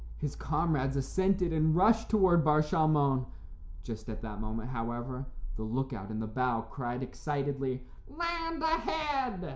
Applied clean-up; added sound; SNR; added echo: none; none; none; none.